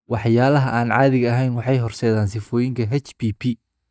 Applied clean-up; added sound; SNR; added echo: neural mask model DeepFilterNet 3.